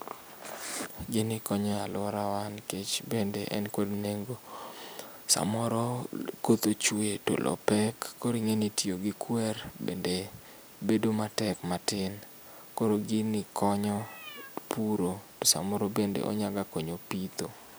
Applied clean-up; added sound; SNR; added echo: none; Cat; 18 dB; none.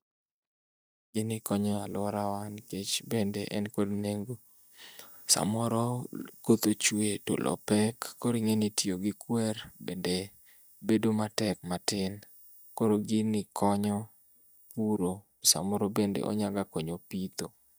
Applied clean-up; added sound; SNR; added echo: neural mask model DeepFilterNet 3.